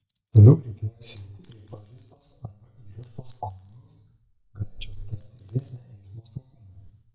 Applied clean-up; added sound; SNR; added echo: neural mask model DeepFilterNet 3.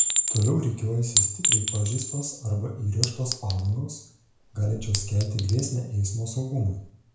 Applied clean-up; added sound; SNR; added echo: none; Chink, clink; 2 dB; reverberation time 0.5 s.